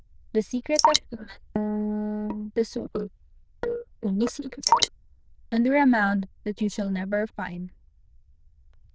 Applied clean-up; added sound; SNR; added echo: neural diffusion model UNIVERSE++.